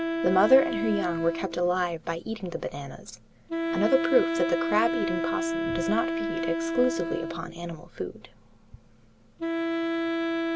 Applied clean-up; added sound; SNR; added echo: none; Wind instrument, woodwind instrument; 2 dB; none.